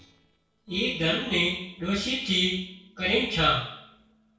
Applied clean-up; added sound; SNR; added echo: neural separator model SepFormer DNS4.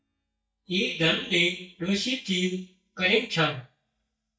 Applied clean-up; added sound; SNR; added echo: neural mask model DeepFilterNet 3.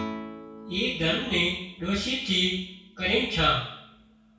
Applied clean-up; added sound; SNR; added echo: none; Guitar; 14 dB; reverberation time 0.6 s.